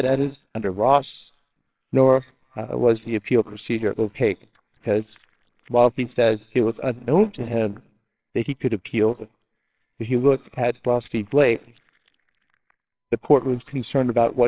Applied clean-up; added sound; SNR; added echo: neural separator model SepFormer WHAMR!.